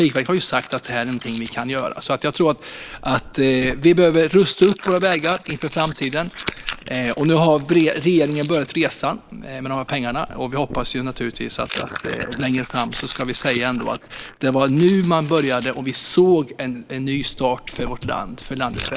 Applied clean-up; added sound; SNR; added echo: neural mask model Resemble Enhance denoiser.